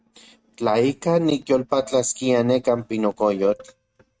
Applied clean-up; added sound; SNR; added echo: neural mask model RNNoise.